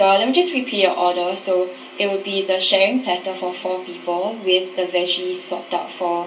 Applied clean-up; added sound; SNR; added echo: none; none; none; reverberation time 0.3 s.